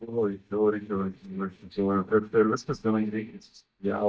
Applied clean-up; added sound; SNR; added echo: neural mask model DeepFilterNet 3.